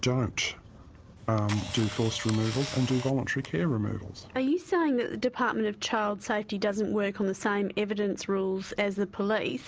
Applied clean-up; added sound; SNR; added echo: none; Camera; 12 dB; none.